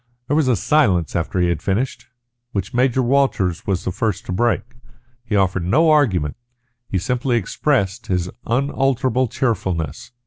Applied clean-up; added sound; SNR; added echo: none; none; none; none.